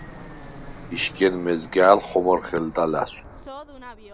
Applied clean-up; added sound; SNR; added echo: none; Fixed-wing aircraft, airplane; 17 dB; none.